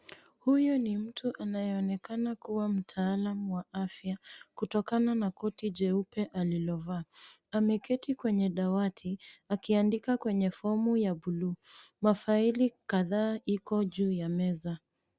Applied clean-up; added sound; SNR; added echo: none; none; none; none.